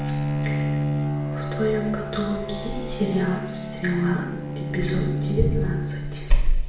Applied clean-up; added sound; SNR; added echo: none; Bowed string instrument; 3 dB; reverberation time 0.9 s.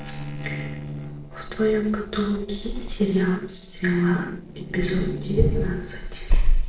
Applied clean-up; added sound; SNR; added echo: neural separator model SepFormer DNS4.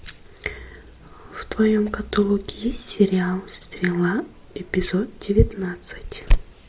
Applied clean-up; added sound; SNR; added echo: none; none; none; none.